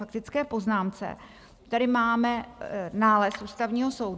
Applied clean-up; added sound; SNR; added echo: none; none; none; none.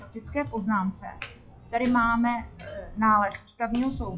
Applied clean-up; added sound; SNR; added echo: classical method WPE with log-MMSE.